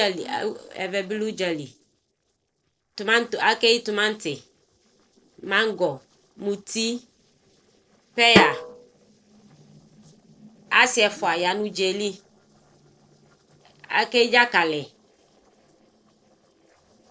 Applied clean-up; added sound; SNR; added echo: neural separator model SepFormer DNS4.